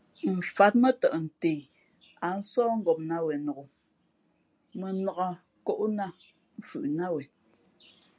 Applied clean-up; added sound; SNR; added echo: none; none; none; none.